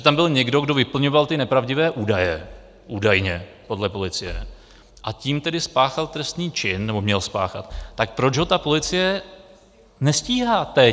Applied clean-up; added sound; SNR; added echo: none; none; none; none.